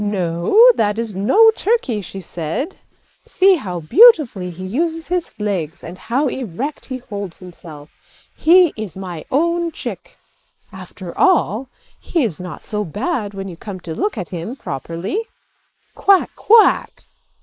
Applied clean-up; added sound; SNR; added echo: neural mask model Resemble Enhance denoiser.